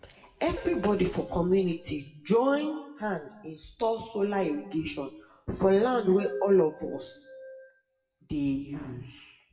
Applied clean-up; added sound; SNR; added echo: classical method WPE with log-MMSE.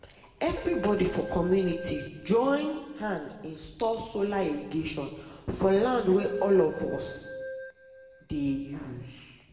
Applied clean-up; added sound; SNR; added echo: none; Keyboard (musical); 13 dB; reverberation time 1.2 s.